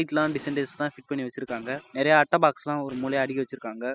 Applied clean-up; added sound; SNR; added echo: classical method spectral subtraction.